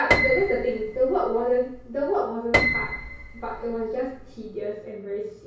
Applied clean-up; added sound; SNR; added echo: none; Piano; 2 dB; reverberation time 0.6 s.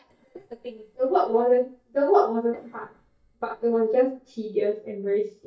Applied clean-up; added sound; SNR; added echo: neural mask model DeepFilterNet 3.